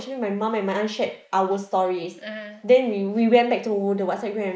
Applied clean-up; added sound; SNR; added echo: neural mask model Resemble Enhance denoiser.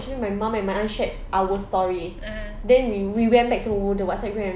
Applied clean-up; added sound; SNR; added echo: none; Subway, metro, underground; 13 dB; none.